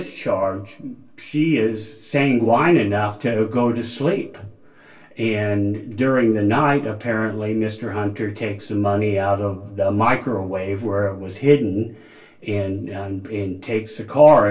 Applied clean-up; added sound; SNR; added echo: none; none; none; reverberation time 0.2 s.